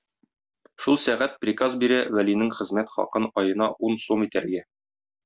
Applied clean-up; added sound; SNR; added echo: none; none; none; none.